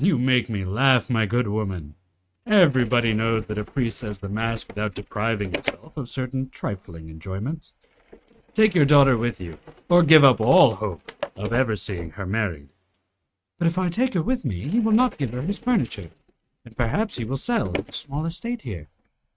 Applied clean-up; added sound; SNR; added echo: neural mask model RNNoise.